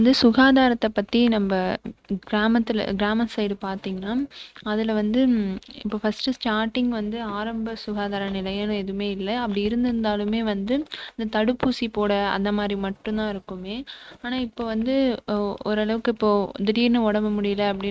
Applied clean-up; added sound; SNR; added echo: neural mask model RNNoise.